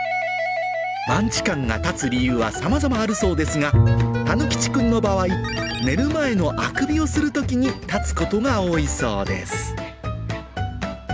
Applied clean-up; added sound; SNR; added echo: none; Bowed string instrument; 7 dB; none.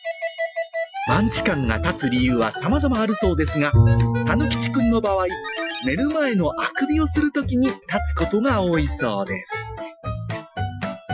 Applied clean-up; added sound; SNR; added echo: classical method Wiener filter.